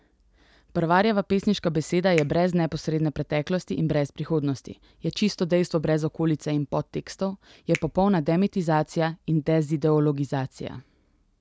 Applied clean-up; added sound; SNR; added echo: none; Finger snapping; 19 dB; none.